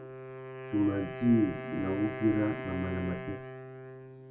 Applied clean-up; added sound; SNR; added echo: none; Wind instrument, woodwind instrument; 9 dB; reverberation time 0.2 s.